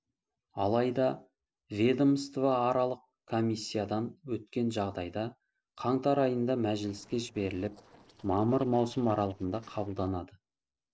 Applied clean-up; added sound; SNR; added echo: neural separator model SepFormer DNS4.